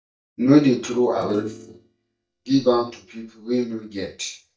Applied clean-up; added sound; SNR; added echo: neural mask model DeepFilterNet 3.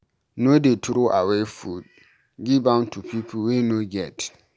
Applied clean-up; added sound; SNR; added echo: none; none; none; none.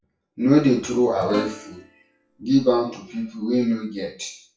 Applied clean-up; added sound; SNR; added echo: classical method WPE with log-MMSE.